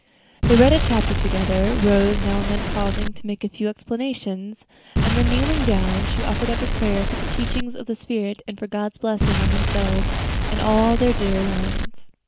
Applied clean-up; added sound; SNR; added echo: none; Explosion; -2 dB; none.